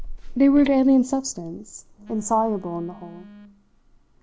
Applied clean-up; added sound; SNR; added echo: none; Telephone; 17 dB; none.